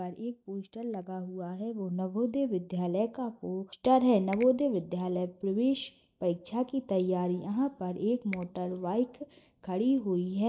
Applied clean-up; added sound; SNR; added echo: neural mask model DeepFilterNet 3.